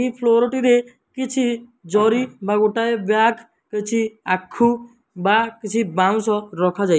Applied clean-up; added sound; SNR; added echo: none; none; none; none.